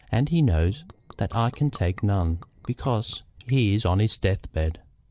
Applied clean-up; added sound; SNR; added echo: neural separator model SepFormer DNS4.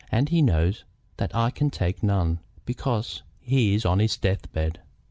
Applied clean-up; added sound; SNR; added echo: none; none; none; none.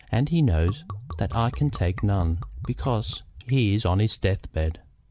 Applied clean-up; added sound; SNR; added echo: none; Liquid; 12 dB; none.